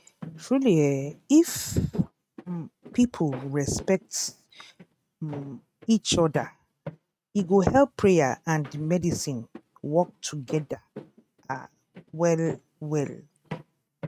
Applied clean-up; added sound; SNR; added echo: neural mask model RNNoise.